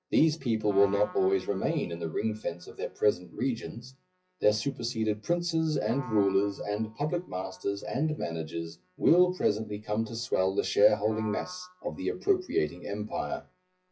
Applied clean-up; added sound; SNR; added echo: classical method WPE with log-MMSE.